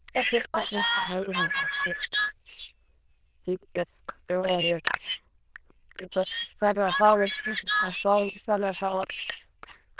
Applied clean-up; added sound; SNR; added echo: neural diffusion model UNIVERSE++.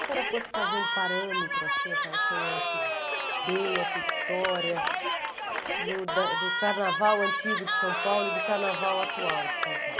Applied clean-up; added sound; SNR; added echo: none; Cheering; -3 dB; none.